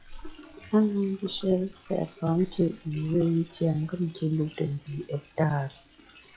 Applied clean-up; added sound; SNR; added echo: classical method log-MMSE.